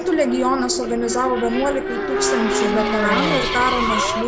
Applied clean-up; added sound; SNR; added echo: none; Race car, auto racing / Accelerating, revving, vroom; 0 dB; none.